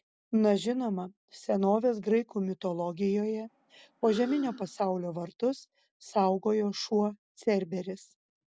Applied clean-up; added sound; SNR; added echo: none; Breathing; 18 dB; none.